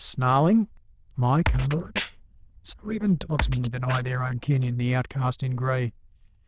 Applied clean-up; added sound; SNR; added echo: neural diffusion model UNIVERSE++.